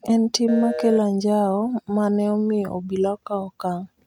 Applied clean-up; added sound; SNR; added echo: neural mask model RNNoise.